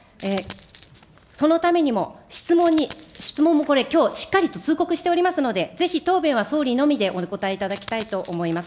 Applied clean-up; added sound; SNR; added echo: none; Coin (dropping); 15 dB; none.